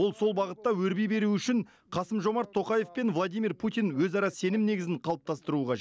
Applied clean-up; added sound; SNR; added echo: none; none; none; none.